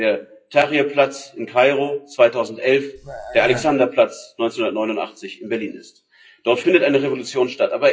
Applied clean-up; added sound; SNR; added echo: classical method WPE with log-MMSE.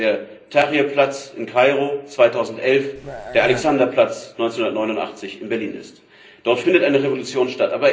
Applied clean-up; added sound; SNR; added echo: none; Burping, eructation; 11 dB; reverberation time 0.5 s.